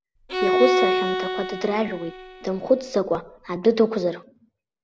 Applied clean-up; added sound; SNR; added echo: none; Bowed string instrument; 1 dB; none.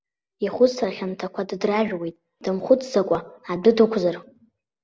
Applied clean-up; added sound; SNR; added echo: none; none; none; none.